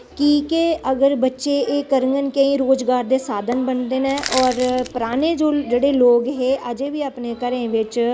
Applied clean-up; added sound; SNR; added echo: none; Crushing; 11 dB; none.